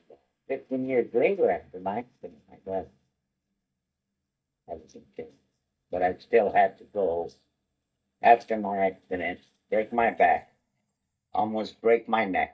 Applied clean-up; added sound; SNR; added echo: neural mask model DeepFilterNet 3.